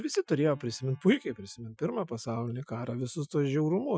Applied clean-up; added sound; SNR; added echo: classical method Wiener filter.